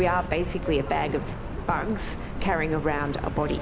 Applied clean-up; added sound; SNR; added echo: none; Car; 5 dB; none.